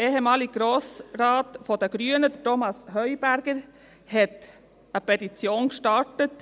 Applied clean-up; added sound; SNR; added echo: none; none; none; none.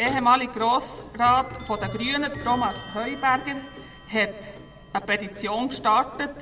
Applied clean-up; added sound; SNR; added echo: none; Clock; 15 dB; reverberation time 0.6 s.